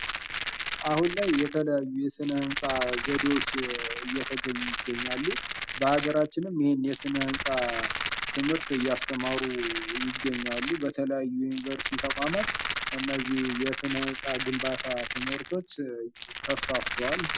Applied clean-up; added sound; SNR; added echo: none; Rattle; 3 dB; none.